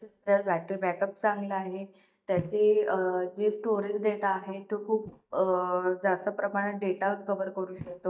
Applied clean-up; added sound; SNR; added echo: neural mask model DeepFilterNet 3.